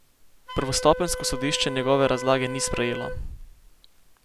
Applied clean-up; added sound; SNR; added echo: none; Wind instrument, woodwind instrument; 10 dB; none.